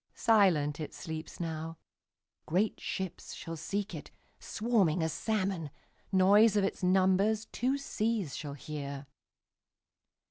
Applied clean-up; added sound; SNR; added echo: none; none; none; none.